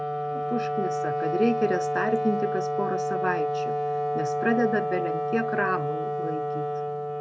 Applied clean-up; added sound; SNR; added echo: none; Wind instrument, woodwind instrument; -1 dB; none.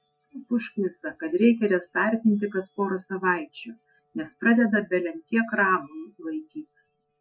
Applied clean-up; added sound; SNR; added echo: classical method Wiener filter.